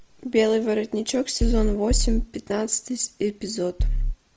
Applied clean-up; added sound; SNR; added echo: none; Bass drum; -4 dB; none.